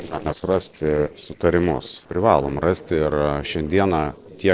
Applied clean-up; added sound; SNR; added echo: neural separator model SepFormer DNS4.